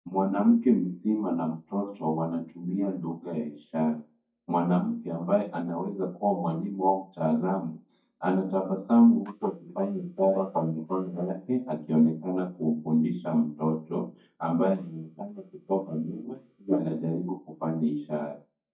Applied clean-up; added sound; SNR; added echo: neural mask model DeepFilterNet 3.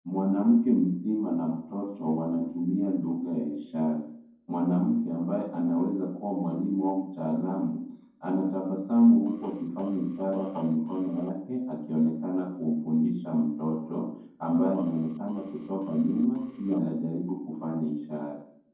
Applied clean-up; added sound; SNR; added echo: neural separator model SepFormer DNS4.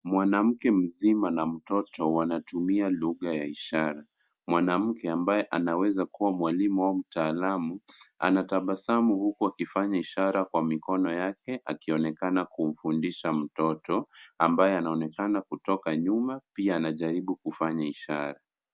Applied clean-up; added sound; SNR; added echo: none; none; none; none.